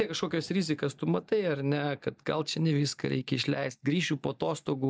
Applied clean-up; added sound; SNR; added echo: neural mask model DeepFilterNet 3.